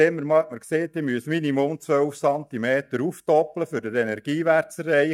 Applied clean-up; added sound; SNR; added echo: neural mask model DeepFilterNet 3.